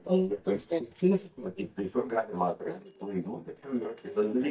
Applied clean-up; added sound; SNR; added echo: neural mask model DeepFilterNet 3.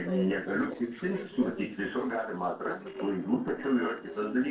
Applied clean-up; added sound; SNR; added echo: neural separator model SepFormer DNS4.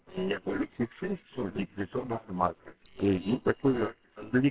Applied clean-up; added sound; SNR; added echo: neural separator model SepFormer WHAMR!.